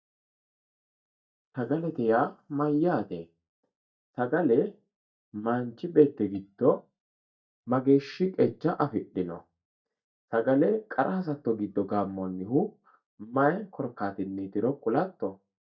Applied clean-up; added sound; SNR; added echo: neural mask model DeepFilterNet 3.